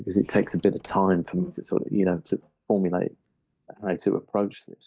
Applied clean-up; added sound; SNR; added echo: neural mask model DeepFilterNet 3.